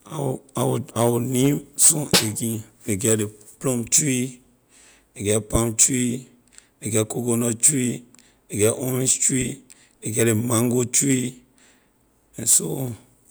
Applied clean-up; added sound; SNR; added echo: none; Snare drum; 2 dB; none.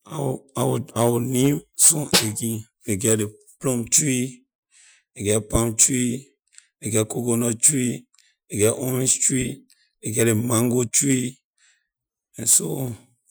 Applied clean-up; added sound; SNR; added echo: classical method Wiener filter.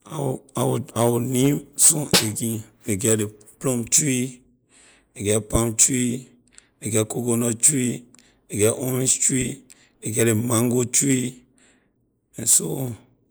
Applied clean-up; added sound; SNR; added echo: neural mask model Resemble Enhance denoiser.